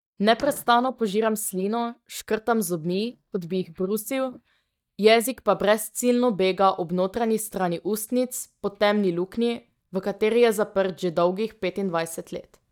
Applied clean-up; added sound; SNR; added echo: neural mask model DeepFilterNet 3.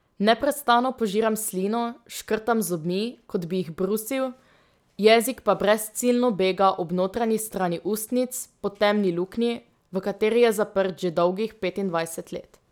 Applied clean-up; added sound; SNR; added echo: none; none; none; none.